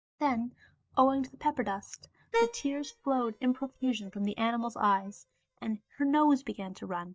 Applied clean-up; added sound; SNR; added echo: neural mask model DeepFilterNet 3.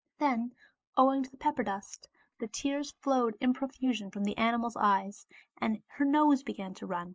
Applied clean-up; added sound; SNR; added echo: neural mask model Resemble Enhance denoiser.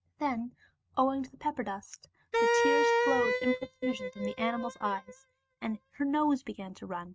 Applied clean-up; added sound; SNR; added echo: neural mask model RNNoise.